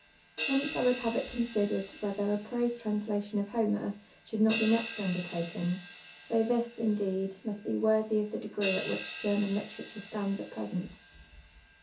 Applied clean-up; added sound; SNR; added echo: none; Crash cymbal; 10 dB; reverberation time 0.3 s.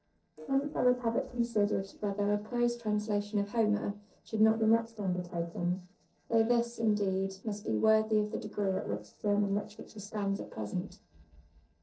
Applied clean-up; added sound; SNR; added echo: neural separator model SepFormer DNS4.